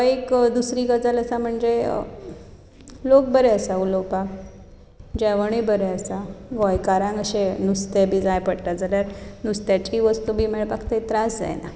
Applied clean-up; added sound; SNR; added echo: none; none; none; none.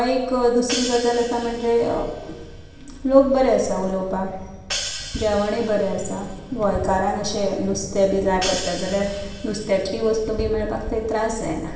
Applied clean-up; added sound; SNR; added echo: none; Hi-hat; 13 dB; reverberation time 0.8 s.